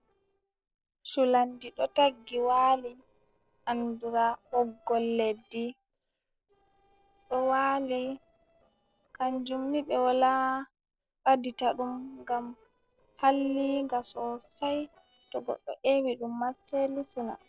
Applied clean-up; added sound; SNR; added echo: neural separator model SepFormer DNS4.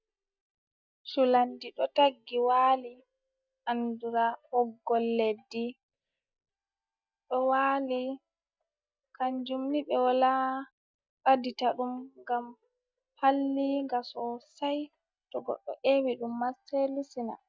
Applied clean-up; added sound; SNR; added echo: neural mask model DeepFilterNet 3.